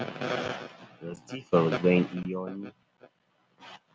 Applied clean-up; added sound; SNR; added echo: none; none; none; none.